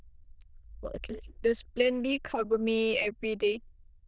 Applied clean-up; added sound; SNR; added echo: neural diffusion model UNIVERSE++.